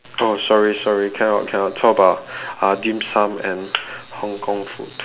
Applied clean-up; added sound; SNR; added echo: none; none; none; none.